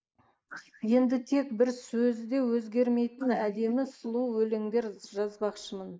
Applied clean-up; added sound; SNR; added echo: neural mask model Resemble Enhance denoiser.